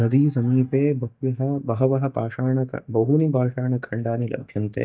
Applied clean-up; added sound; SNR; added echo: neural mask model DeepFilterNet 3.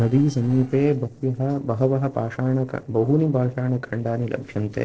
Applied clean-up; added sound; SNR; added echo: neural separator model SepFormer DNS4.